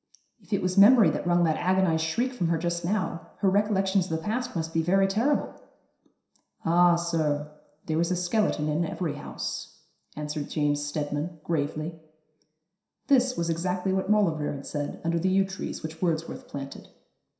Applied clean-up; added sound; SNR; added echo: none; none; none; reverberation time 0.7 s.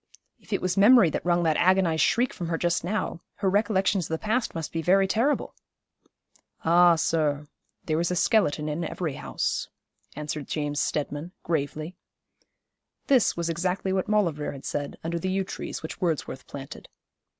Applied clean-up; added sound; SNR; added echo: none; none; none; none.